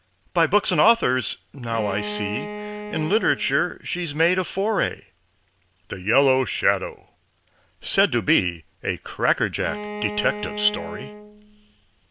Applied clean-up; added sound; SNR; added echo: none; Bowed string instrument; 9 dB; none.